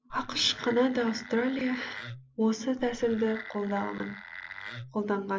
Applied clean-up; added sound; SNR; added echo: none; Wood; 14 dB; none.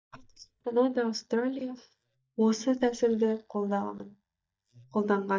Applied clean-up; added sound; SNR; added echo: neural mask model DeepFilterNet 3.